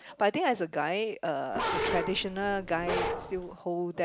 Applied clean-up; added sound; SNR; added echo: none; Bark; 2 dB; none.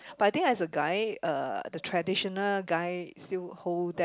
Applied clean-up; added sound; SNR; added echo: none; none; none; none.